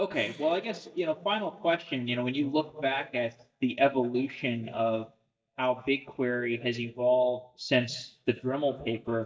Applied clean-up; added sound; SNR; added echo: neural mask model DeepFilterNet 3.